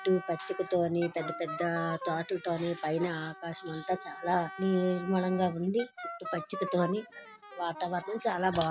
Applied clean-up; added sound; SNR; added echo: none; Wind instrument, woodwind instrument; 12 dB; none.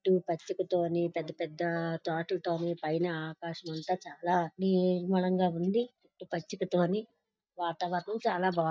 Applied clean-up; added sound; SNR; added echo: neural mask model DeepFilterNet 3.